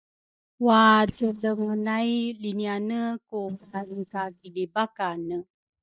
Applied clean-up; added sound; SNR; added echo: neural mask model DeepFilterNet 3.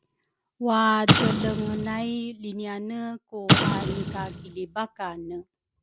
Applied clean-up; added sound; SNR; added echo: none; Explosion; -3 dB; none.